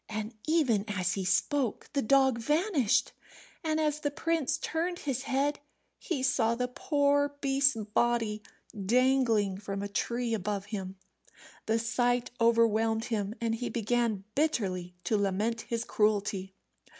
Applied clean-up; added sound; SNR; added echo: none; none; none; none.